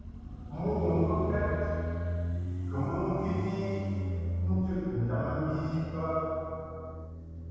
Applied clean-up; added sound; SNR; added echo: none; Motorcycle; 2 dB; reverberation time 2.2 s.